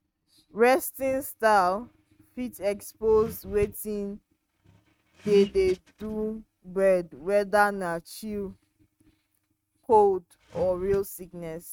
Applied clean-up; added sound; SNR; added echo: neural mask model RNNoise.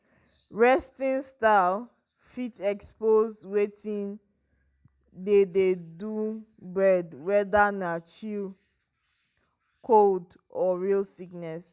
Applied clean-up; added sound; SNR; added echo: none; none; none; none.